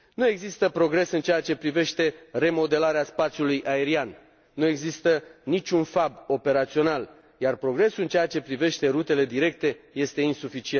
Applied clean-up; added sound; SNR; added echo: none; none; none; none.